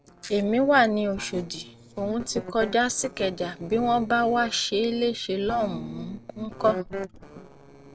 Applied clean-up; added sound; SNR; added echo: neural separator model SepFormer DNS4.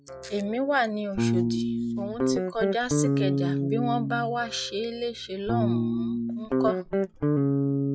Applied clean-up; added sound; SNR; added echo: classical method log-MMSE.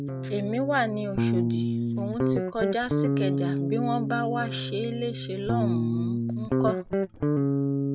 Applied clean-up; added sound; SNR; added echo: none; Guitar; -4 dB; none.